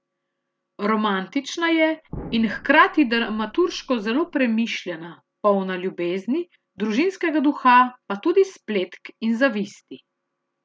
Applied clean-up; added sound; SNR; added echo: none; Explosion; 18 dB; none.